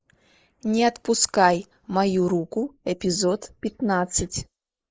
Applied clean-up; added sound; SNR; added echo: neural mask model Resemble Enhance denoiser.